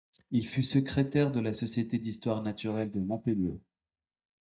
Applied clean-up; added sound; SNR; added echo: neural mask model DeepFilterNet 3.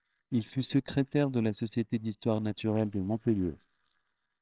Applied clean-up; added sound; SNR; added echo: neural separator model SepFormer WHAMR!.